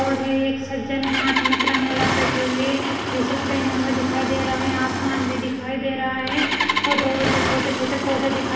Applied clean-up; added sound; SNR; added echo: none; Engine starting; 1 dB; reverberation time 1.3 s.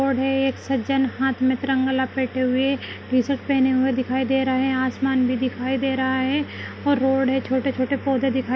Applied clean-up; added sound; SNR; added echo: none; none; none; none.